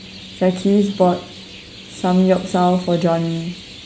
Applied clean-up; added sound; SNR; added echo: none; Chirp, tweet; 19 dB; none.